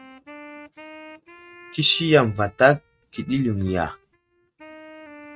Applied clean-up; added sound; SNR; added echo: neural mask model RNNoise.